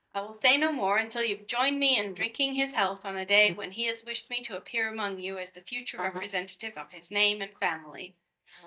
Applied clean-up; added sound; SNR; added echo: neural mask model DeepFilterNet 3.